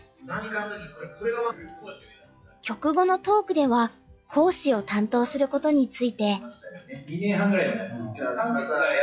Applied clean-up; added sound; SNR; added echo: classical method log-MMSE.